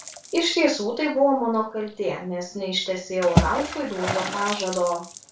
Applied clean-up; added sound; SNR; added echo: none; Water / Splash, splatter; 6 dB; reverberation time 0.3 s.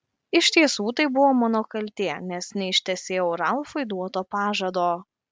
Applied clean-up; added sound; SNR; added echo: none; none; none; none.